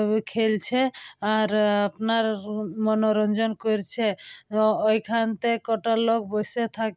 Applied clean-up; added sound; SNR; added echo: none; none; none; none.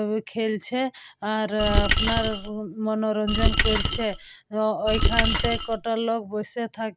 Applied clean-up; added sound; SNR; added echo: none; Coin (dropping); -3 dB; none.